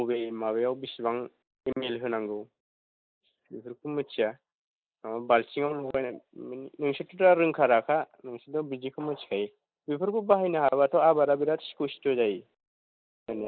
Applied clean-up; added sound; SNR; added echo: neural mask model Resemble Enhance denoiser.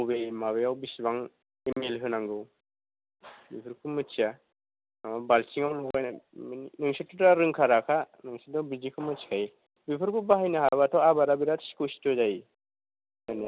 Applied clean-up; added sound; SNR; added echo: none; none; none; none.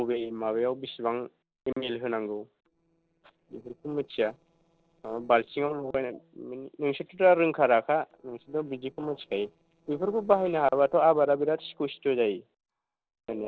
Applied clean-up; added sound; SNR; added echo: neural separator model SepFormer DNS4.